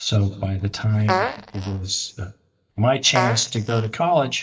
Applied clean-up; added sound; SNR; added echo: neural mask model DeepFilterNet 3.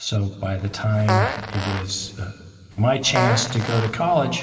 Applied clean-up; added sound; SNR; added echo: none; Fart; 6 dB; reverberation time 2.1 s.